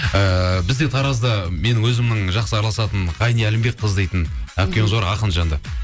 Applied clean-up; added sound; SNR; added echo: none; none; none; none.